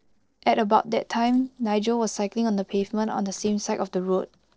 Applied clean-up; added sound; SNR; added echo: neural separator model SepFormer DNS4.